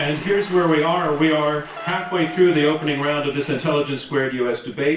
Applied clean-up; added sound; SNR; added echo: none; Wind instrument, woodwind instrument; 16 dB; reverberation time 0.3 s.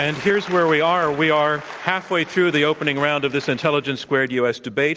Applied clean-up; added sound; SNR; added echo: none; none; none; none.